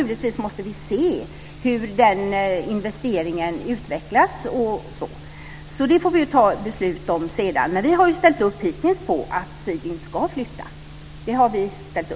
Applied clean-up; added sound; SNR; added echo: none; none; none; none.